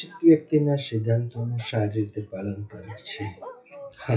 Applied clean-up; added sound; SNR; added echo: classical method WPE with log-MMSE.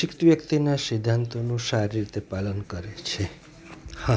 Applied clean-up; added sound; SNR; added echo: none; none; none; none.